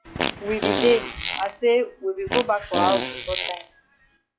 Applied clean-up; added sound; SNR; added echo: classical method log-MMSE.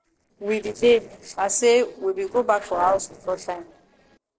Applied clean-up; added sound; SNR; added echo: neural separator model SepFormer DNS4.